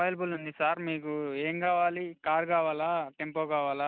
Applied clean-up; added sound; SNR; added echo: none; none; none; none.